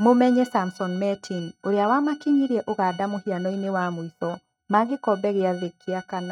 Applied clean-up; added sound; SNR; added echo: neural mask model RNNoise.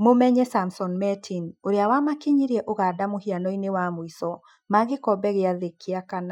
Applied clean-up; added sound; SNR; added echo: classical method Wiener filter.